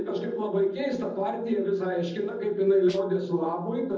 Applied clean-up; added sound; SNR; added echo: neural separator model SepFormer DNS4.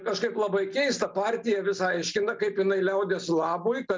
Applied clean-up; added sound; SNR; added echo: none; none; none; none.